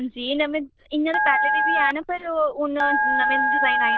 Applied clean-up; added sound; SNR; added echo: neural diffusion model UNIVERSE++.